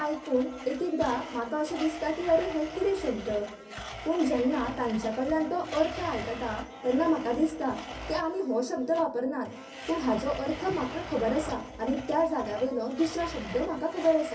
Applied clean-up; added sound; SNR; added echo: none; Domestic sounds, home sounds; 12 dB; reverberation time 0.3 s.